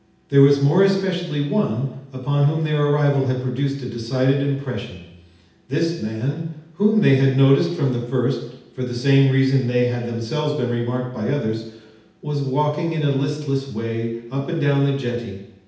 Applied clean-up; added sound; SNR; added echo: none; none; none; reverberation time 0.8 s.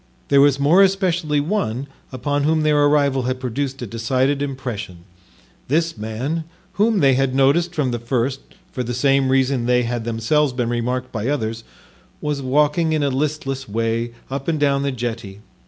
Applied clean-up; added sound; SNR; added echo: none; none; none; none.